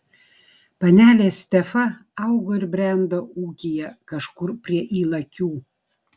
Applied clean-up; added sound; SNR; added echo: none; none; none; none.